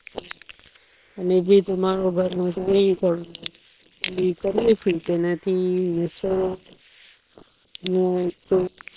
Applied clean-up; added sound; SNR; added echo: neural separator model SepFormer WHAM!.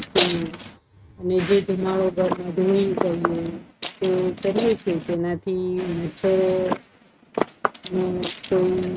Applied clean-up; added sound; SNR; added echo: neural mask model RNNoise.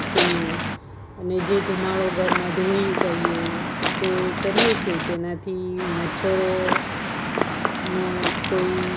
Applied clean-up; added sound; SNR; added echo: none; Waves, surf / Wind; 1 dB; none.